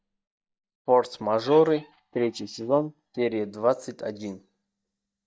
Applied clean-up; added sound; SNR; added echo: neural mask model DeepFilterNet 3.